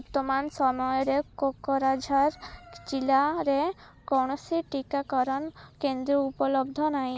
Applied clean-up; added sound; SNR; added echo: none; none; none; none.